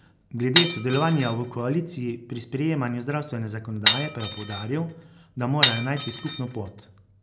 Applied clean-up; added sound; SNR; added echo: none; Glass; 0 dB; none.